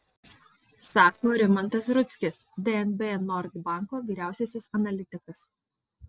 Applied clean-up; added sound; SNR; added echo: neural separator model SepFormer DNS4.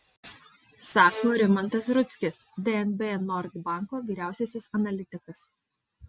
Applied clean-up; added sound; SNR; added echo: none; Bowed string instrument; 14 dB; none.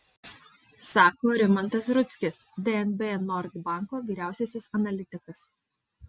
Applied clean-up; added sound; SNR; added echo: none; none; none; none.